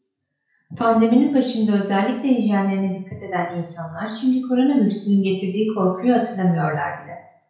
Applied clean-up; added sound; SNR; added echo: none; none; none; reverberation time 0.5 s.